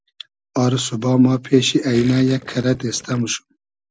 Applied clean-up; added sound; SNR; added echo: none; Gurgling; 20 dB; none.